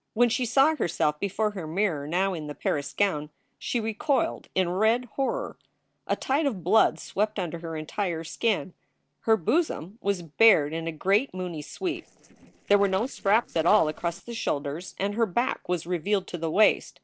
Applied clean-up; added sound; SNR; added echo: neural separator model SepFormer DNS4.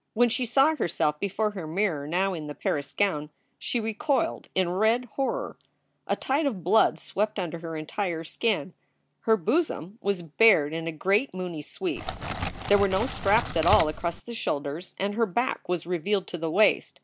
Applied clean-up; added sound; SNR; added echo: none; Crackle; 4 dB; none.